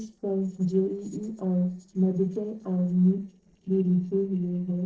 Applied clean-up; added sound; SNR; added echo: neural separator model SepFormer DNS4.